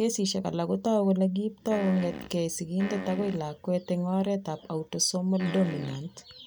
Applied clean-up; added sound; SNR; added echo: none; Fart; 11 dB; none.